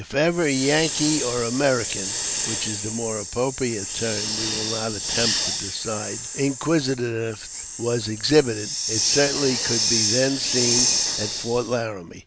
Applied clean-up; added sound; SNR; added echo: none; Hiss; 2 dB; none.